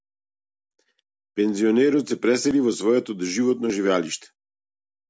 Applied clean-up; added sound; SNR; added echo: none; none; none; none.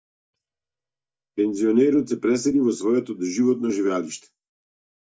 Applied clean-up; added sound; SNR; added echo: neural mask model DeepFilterNet 3.